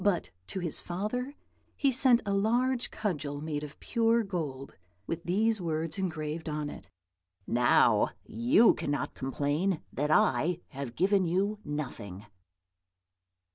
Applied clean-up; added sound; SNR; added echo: none; none; none; none.